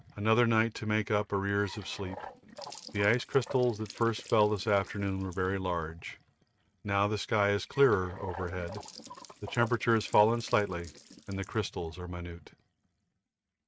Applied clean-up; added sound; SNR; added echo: neural mask model RNNoise.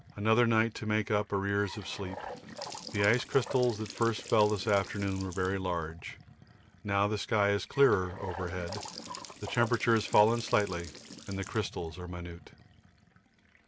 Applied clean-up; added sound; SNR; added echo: none; Trickle, dribble / Bathtub (filling or washing) / Sink (filling or washing) / Gurgling; 15 dB; none.